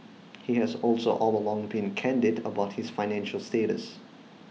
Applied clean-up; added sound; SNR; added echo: none; none; none; none.